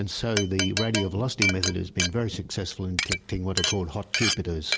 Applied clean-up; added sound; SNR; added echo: none; Glass; 2 dB; none.